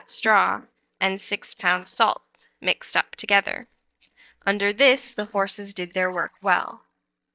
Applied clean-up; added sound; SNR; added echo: neural mask model DeepFilterNet 3.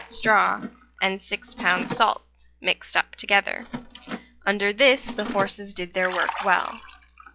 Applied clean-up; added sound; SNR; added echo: classical method log-MMSE.